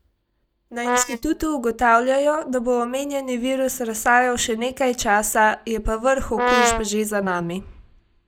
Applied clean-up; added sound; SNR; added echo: neural mask model DeepFilterNet 3.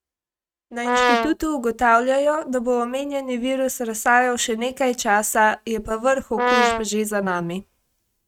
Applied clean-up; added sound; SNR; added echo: neural mask model RNNoise.